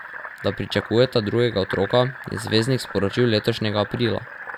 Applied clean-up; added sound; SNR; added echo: none; Fill (with liquid); 13 dB; none.